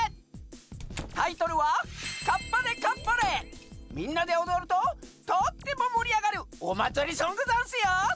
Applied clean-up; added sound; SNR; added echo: none; Squeak / Slam / Wood; 15 dB; none.